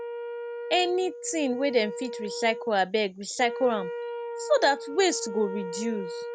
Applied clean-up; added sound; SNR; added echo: none; Wind instrument, woodwind instrument; 8 dB; none.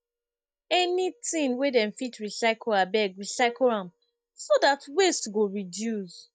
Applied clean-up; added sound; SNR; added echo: neural mask model DeepFilterNet 3.